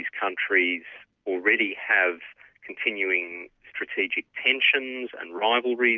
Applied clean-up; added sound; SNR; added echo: none; none; none; none.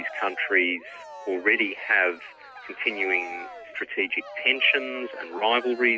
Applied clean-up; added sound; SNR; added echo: none; Cheering; 15 dB; none.